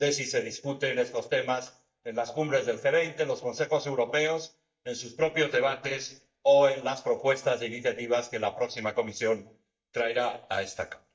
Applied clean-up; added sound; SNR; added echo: neural mask model DeepFilterNet 3.